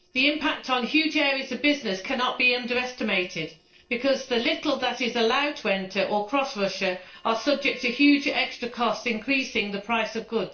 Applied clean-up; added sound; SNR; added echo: neural separator model SepFormer DNS4.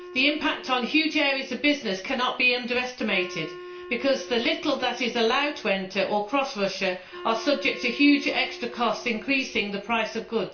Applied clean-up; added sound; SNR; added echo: none; Wind instrument, woodwind instrument; 17 dB; reverberation time 0.4 s.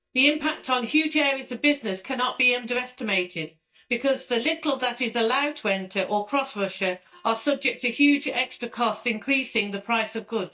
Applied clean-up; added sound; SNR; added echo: neural mask model DeepFilterNet 3.